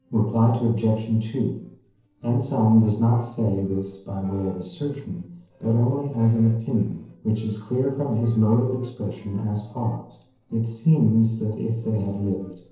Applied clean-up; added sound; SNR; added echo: neural separator model SepFormer DNS4.